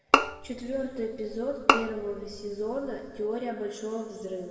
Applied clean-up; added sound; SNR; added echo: none; Bowed string instrument; -4 dB; reverberation time 2.2 s.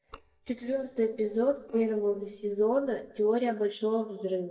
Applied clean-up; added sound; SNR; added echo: neural mask model DeepFilterNet 3.